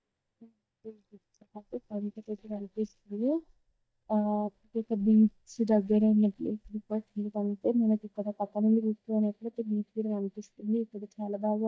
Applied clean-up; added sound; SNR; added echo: neural mask model DeepFilterNet 3.